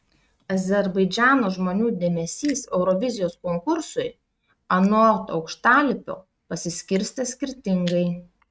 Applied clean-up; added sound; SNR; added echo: neural mask model RNNoise.